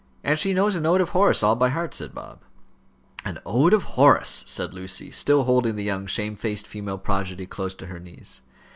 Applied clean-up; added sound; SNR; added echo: none; none; none; none.